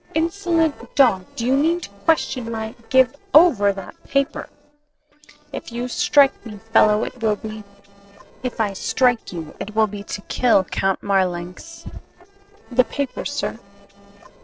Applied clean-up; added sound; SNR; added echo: neural separator model SepFormer DNS4.